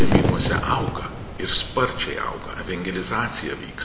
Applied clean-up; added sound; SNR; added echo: none; Fireworks; 1 dB; none.